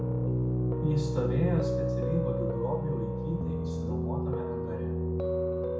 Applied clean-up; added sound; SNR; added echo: none; Piano; -5 dB; reverberation time 0.6 s.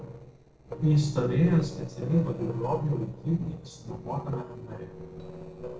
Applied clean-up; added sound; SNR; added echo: neural separator model SepFormer DNS4.